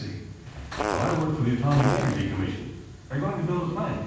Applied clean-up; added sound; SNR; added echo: none; Fart; 5 dB; reverberation time 1.2 s.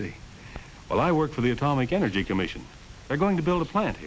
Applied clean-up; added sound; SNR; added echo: none; none; none; none.